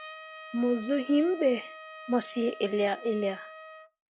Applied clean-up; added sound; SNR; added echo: none; Trumpet; 16 dB; none.